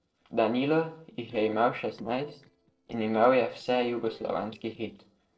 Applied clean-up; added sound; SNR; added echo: neural separator model SepFormer DNS4.